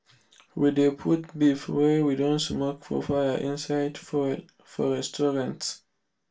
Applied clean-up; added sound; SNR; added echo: none; none; none; reverberation time 0.2 s.